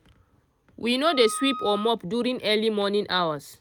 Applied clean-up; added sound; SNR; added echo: none; Wind instrument, woodwind instrument; 10 dB; none.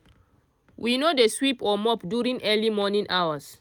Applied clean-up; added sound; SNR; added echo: none; none; none; none.